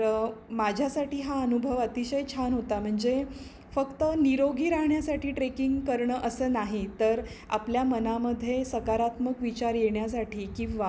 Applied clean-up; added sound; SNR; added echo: none; none; none; none.